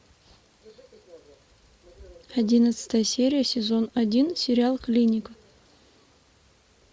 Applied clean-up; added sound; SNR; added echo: none; none; none; none.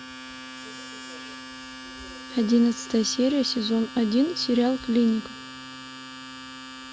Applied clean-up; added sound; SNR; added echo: none; Domestic sounds, home sounds; 14 dB; none.